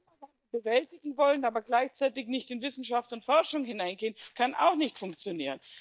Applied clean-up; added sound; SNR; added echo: neural mask model DeepFilterNet 3.